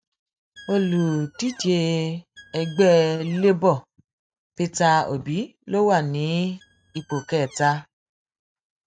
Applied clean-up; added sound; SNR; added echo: neural mask model RNNoise.